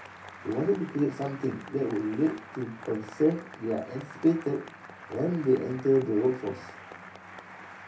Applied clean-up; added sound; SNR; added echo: none; Applause; 17 dB; reverberation time 0.3 s.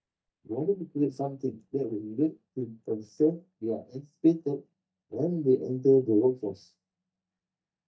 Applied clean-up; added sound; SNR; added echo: neural mask model DeepFilterNet 3.